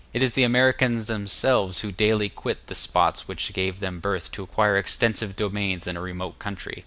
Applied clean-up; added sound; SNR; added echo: none; none; none; none.